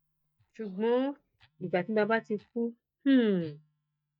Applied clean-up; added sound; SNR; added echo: neural mask model DeepFilterNet 3.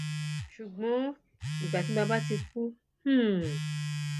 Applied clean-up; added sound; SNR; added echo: none; Telephone; 4 dB; none.